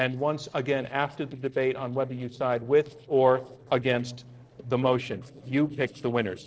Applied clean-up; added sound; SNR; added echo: neural separator model SepFormer DNS4.